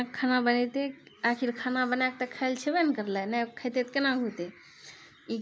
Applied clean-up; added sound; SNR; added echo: none; none; none; none.